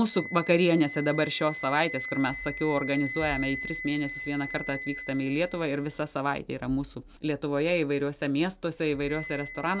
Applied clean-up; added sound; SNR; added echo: none; Wind instrument, woodwind instrument; 11 dB; none.